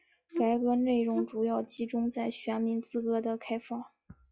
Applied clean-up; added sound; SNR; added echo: classical method log-MMSE.